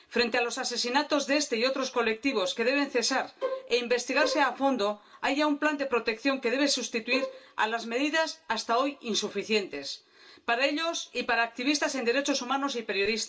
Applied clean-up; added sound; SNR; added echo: none; Bowed string instrument; 7 dB; reverberation time 0.2 s.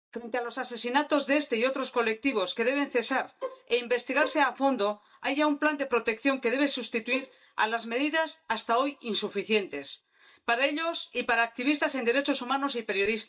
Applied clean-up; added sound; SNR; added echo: neural mask model DeepFilterNet 3.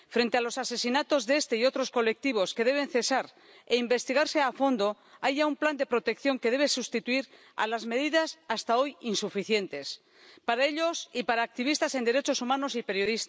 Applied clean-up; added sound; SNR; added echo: none; none; none; none.